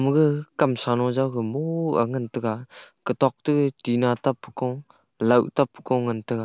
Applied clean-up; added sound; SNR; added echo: none; none; none; none.